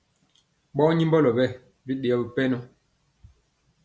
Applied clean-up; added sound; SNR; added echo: none; none; none; none.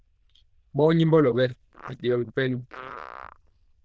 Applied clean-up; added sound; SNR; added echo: neural diffusion model UNIVERSE++.